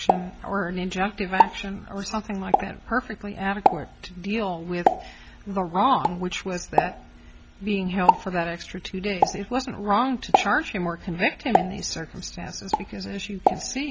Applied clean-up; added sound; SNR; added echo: none; Explosion; 0 dB; none.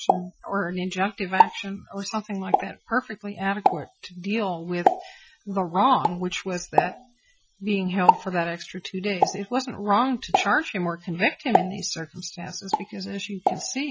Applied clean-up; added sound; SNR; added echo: classical method Wiener filter.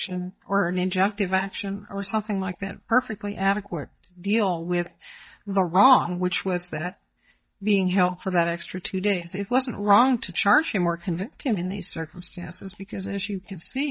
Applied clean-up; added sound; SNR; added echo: neural mask model DeepFilterNet 3.